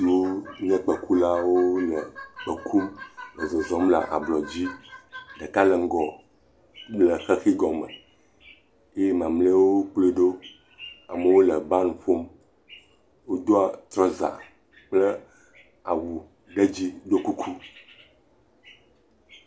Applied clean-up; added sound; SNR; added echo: none; none; none; none.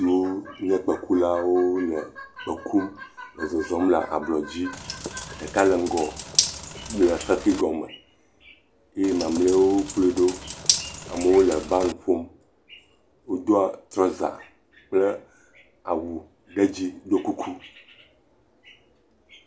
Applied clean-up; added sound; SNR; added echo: none; Bathtub (filling or washing); 6 dB; none.